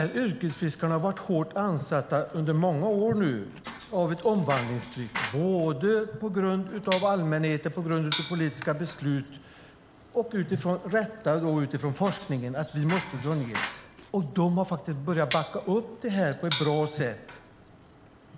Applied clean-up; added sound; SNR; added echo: none; Bicycle; 14 dB; none.